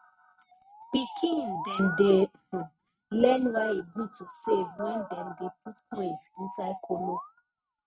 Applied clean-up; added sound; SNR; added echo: neural mask model RNNoise.